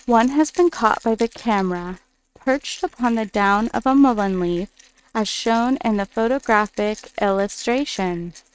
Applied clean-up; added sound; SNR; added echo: neural mask model RNNoise.